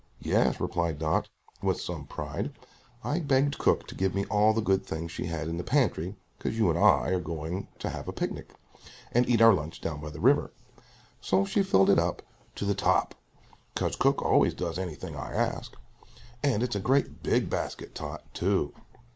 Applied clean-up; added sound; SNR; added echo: neural mask model Resemble Enhance denoiser.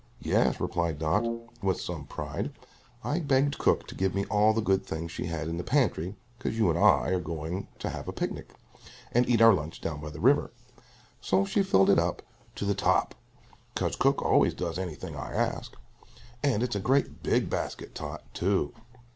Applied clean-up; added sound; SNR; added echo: none; Brass instrument; 10 dB; none.